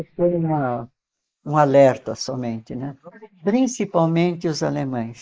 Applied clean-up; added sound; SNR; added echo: neural mask model Resemble Enhance denoiser.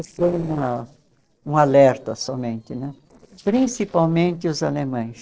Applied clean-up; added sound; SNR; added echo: neural separator model SepFormer DNS4.